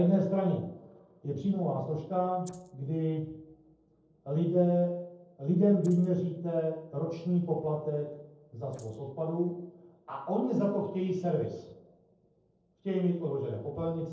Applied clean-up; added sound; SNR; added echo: neural separator model SepFormer DNS4.